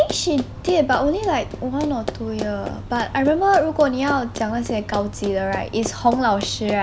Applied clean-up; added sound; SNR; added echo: none; Run; 13 dB; none.